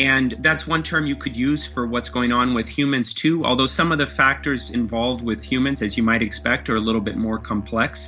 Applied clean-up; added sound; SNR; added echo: none; Musical instrument; 17 dB; none.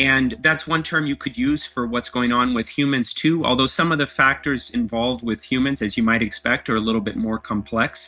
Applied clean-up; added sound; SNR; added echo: neural mask model RNNoise.